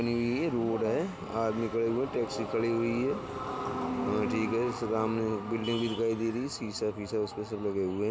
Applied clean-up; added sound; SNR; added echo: none; none; none; none.